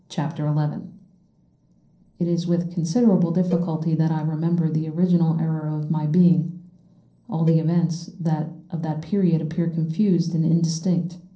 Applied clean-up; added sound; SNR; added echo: neural separator model SepFormer DNS4.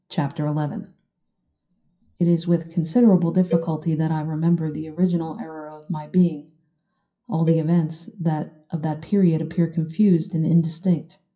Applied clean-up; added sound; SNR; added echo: classical method WPE with log-MMSE.